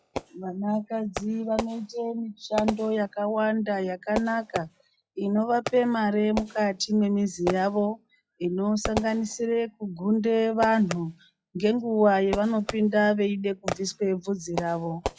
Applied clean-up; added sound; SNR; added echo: classical method log-MMSE.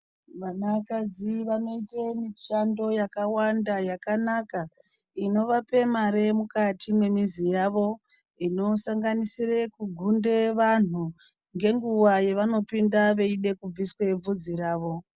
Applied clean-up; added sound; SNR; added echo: none; none; none; none.